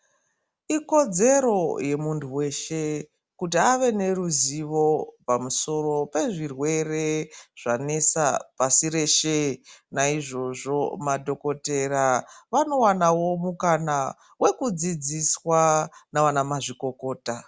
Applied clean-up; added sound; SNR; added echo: none; none; none; none.